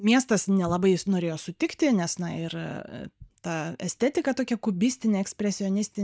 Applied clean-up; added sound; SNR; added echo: neural mask model DeepFilterNet 3.